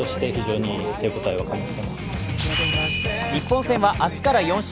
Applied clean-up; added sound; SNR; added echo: none; none; none; none.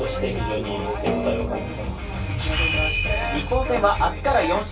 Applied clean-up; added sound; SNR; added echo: none; Snare drum; 11 dB; reverberation time 0.1 s.